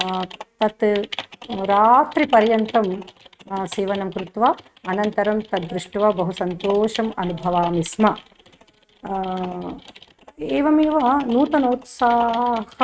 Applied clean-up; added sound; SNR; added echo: neural mask model RNNoise.